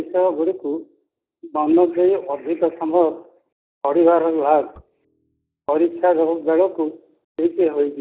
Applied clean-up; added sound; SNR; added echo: neural mask model DeepFilterNet 3.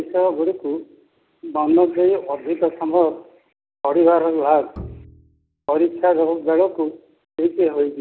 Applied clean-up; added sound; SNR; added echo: none; Bowed string instrument; 19 dB; none.